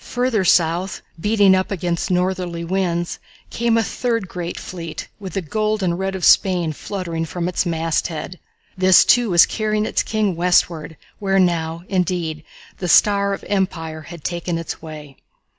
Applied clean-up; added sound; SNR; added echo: none; none; none; none.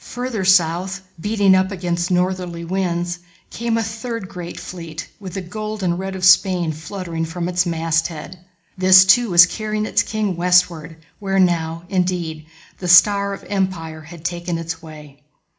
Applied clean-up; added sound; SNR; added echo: none; none; none; reverberation time 0.4 s.